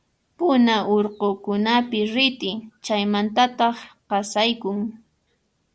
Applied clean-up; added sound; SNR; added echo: none; none; none; none.